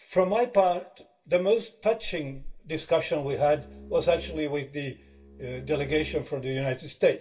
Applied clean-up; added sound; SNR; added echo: none; Bowed string instrument; 18 dB; reverberation time 0.2 s.